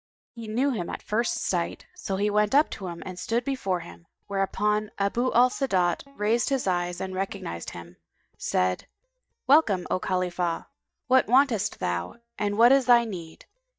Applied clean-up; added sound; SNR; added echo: neural mask model DeepFilterNet 3.